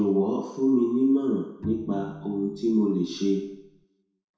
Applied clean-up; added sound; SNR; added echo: none; Bowed string instrument; 17 dB; reverberation time 0.7 s.